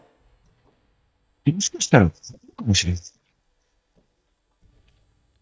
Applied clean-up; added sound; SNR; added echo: neural mask model DeepFilterNet 3.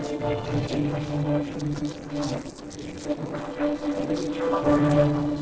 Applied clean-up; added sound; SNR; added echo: neural separator model SepFormer DNS4.